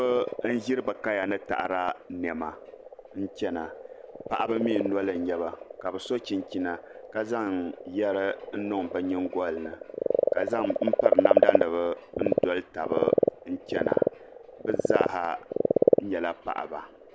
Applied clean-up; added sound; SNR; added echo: none; Frog; -1 dB; none.